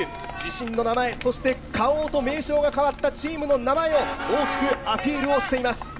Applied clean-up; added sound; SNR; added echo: none; Train; 12 dB; reverberation time 1.3 s.